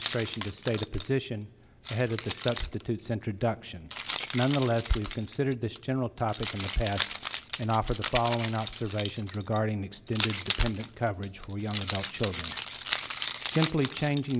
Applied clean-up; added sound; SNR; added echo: none; Keys jangling; 8 dB; none.